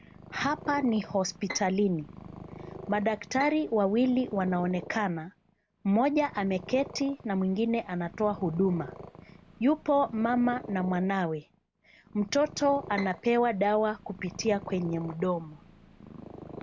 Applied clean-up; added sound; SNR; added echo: none; Purr + Bowed string instrument; 16 dB; none.